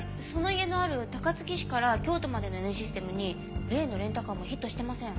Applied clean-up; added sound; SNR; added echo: none; none; none; none.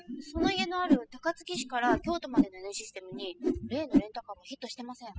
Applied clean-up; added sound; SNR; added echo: classical method spectral subtraction.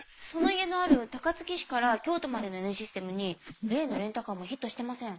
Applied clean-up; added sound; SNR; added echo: neural mask model Resemble Enhance denoiser.